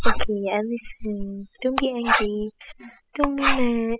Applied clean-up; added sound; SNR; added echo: classical method spectral subtraction.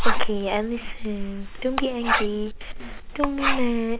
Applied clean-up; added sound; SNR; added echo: none; Writing; -4 dB; none.